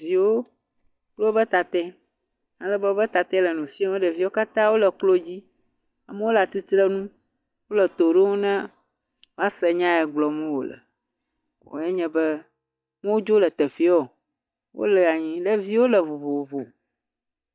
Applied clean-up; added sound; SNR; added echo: neural mask model DeepFilterNet 3.